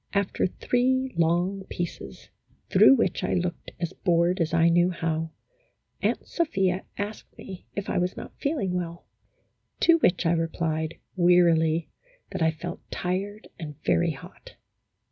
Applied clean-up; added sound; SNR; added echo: none; none; none; none.